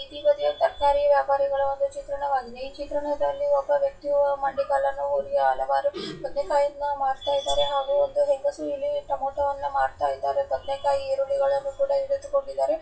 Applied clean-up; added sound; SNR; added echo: classical method WPE with log-MMSE.